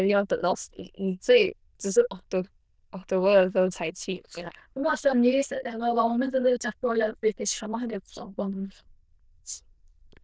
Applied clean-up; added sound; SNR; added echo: neural diffusion model UNIVERSE++.